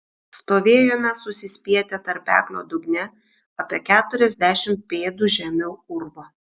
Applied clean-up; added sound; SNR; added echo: none; none; none; none.